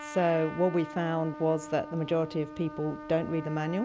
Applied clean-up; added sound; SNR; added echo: none; Trumpet; 13 dB; none.